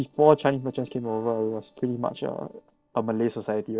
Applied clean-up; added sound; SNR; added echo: neural separator model SepFormer DNS4.